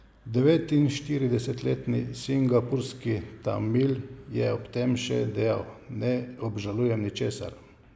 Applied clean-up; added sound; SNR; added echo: none; none; none; none.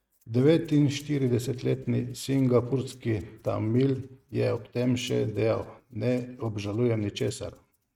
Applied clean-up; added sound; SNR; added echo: neural mask model RNNoise.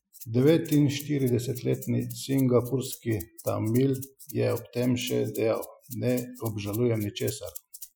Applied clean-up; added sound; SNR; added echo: classical method Wiener filter.